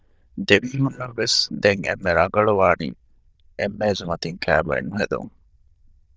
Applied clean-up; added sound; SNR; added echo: neural diffusion model UNIVERSE++.